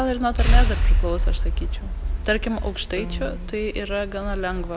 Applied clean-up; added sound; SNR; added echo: none; none; none; none.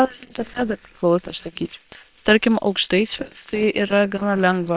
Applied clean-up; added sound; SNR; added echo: neural separator model SepFormer WHAM!.